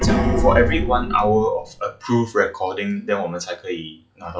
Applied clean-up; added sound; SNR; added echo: classical method log-MMSE.